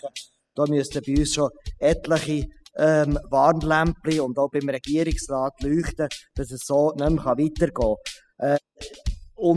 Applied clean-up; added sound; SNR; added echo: classical method spectral subtraction.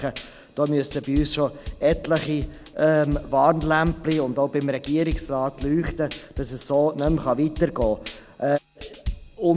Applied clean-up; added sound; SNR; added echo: none; Drum / Drum kit; 12 dB; none.